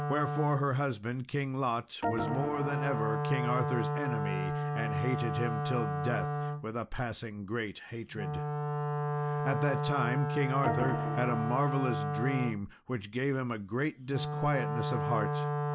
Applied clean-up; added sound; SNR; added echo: none; Organ + Wind instrument, woodwind instrument; 0 dB; none.